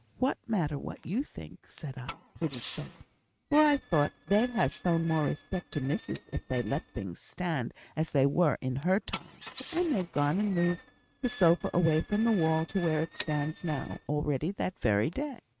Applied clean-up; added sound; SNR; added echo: neural mask model RNNoise.